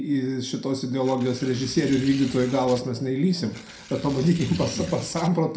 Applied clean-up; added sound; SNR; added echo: none; Tearing; 18 dB; reverberation time 0.4 s.